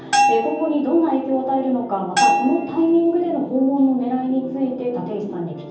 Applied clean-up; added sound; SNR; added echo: none; Bell; 3 dB; reverberation time 0.7 s.